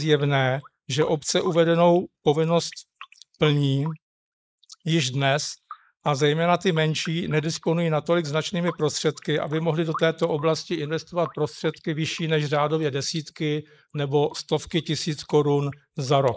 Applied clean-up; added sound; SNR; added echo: neural mask model Resemble Enhance denoiser.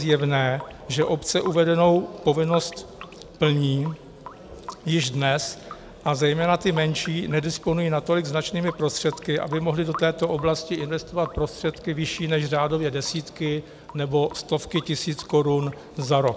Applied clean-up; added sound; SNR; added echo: none; Drip / Sink (filling or washing) / Water tap, faucet; 20 dB; none.